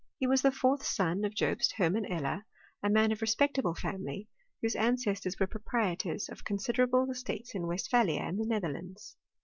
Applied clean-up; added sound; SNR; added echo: none; none; none; none.